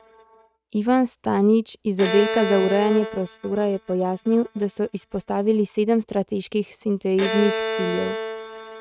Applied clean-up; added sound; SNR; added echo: neural mask model RNNoise.